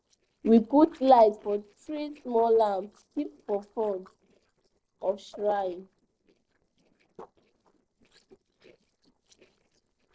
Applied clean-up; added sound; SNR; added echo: neural separator model SepFormer DNS4.